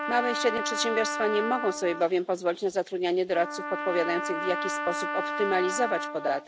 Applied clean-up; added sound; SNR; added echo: none; Trumpet; 5 dB; none.